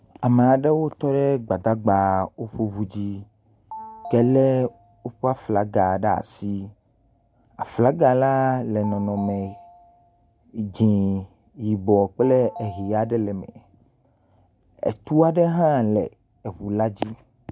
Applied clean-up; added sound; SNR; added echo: none; Telephone; 19 dB; none.